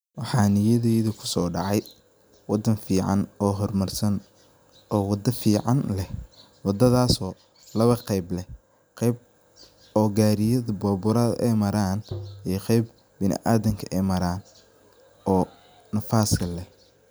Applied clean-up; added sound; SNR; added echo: none; Tap; 14 dB; none.